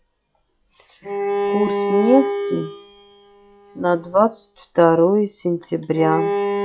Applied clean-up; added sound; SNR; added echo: classical method log-MMSE.